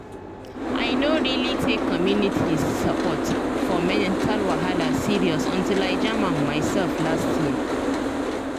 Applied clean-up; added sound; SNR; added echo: none; Boat, Water vehicle; -2 dB; none.